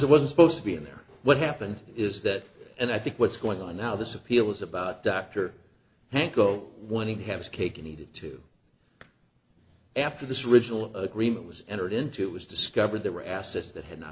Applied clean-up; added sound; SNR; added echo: none; none; none; none.